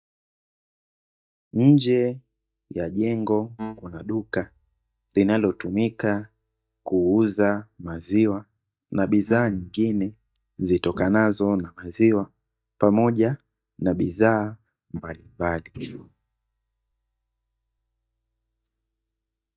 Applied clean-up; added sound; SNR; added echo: neural mask model DeepFilterNet 3.